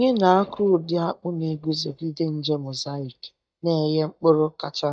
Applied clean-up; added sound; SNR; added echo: neural mask model DeepFilterNet 3.